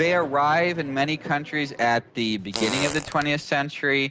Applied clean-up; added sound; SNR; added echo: none; Fart; 8 dB; none.